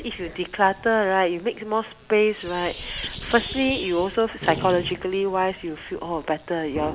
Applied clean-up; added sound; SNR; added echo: none; Sink (filling or washing); 13 dB; none.